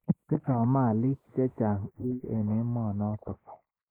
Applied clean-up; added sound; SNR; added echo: neural mask model Resemble Enhance denoiser.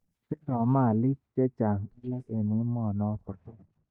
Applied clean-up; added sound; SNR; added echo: neural mask model DeepFilterNet 3.